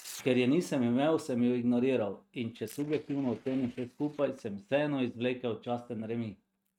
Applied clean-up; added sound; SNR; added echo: neural mask model RNNoise.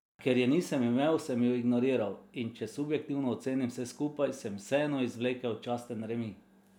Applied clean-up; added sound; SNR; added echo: none; none; none; none.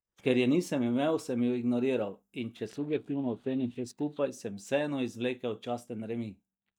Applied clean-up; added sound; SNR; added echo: neural mask model DeepFilterNet 3.